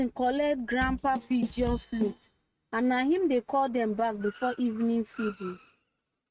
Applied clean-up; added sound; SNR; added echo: neural mask model RNNoise.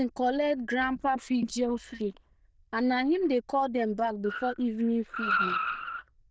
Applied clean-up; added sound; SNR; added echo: neural diffusion model UNIVERSE++.